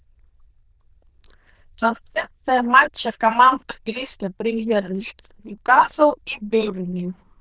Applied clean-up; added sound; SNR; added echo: neural diffusion model UNIVERSE++.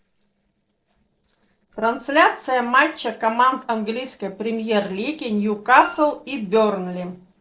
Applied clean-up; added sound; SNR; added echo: neural separator model SepFormer DNS4.